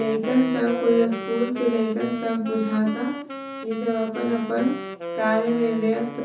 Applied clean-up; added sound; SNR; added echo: none; Wind instrument, woodwind instrument; 9 dB; reverberation time 0.6 s.